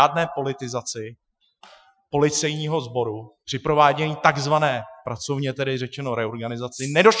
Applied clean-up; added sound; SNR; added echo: classical method Wiener filter.